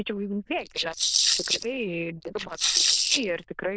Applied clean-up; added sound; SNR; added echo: neural diffusion model UNIVERSE++.